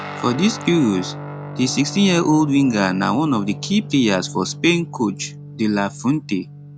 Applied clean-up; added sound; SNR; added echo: none; Guitar; 13 dB; none.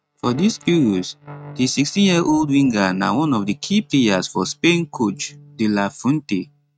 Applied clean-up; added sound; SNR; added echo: neural mask model RNNoise.